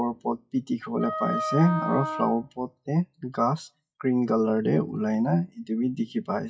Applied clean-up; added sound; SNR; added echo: classical method WPE with log-MMSE.